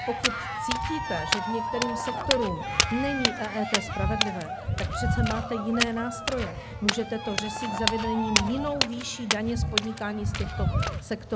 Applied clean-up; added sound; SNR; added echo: none; Cheering + Walk, footsteps; -2 dB; none.